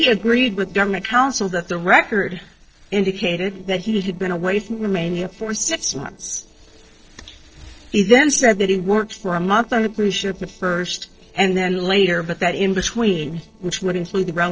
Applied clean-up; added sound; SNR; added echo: neural separator model SepFormer DNS4.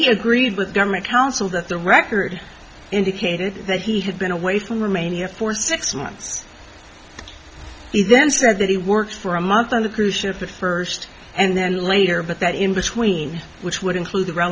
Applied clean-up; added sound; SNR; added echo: none; none; none; none.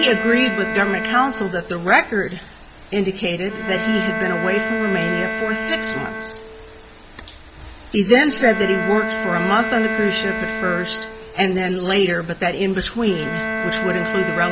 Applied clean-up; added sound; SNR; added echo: none; Bowed string instrument; 5 dB; none.